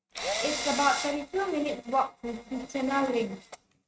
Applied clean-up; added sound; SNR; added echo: neural mask model RNNoise.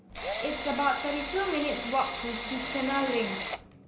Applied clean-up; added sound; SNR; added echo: none; Drill; 3 dB; none.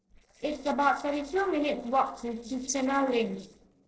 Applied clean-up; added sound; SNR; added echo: neural separator model SepFormer DNS4.